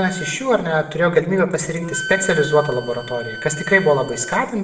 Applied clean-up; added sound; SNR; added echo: none; Wind instrument, woodwind instrument; 13 dB; reverberation time 0.6 s.